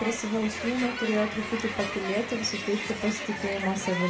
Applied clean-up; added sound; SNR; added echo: none; Crowd; 5 dB; reverberation time 1.8 s.